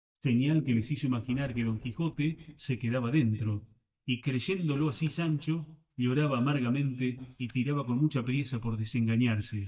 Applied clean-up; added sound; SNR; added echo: neural mask model DeepFilterNet 3.